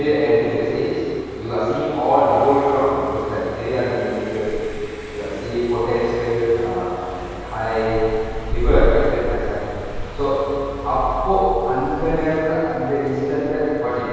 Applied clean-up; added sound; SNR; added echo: none; Car passing by; 7 dB; reverberation time 2.2 s.